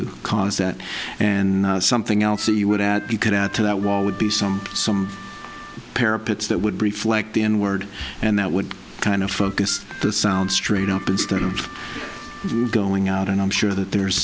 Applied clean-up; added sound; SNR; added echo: none; Harmonica; 17 dB; none.